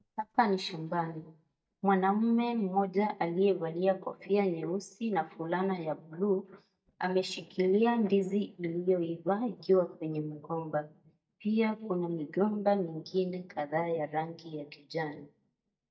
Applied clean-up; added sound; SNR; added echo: neural mask model DeepFilterNet 3.